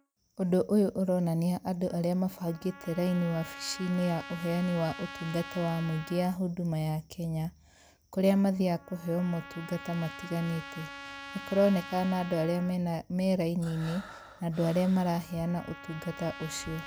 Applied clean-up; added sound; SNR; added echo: none; Breathing + Trumpet; 16 dB; none.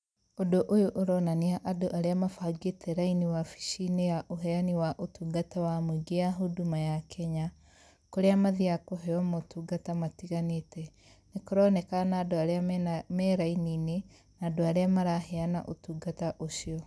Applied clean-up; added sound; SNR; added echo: none; none; none; none.